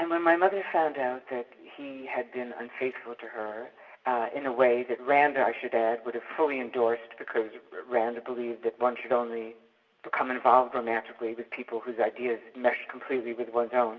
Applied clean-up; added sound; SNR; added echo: none; none; none; reverberation time 0.7 s.